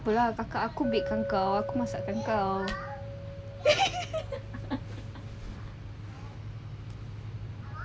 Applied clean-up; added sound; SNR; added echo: none; Chink, clink; 9 dB; none.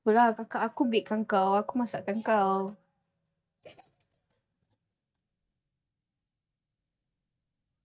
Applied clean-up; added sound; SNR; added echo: neural mask model DeepFilterNet 3.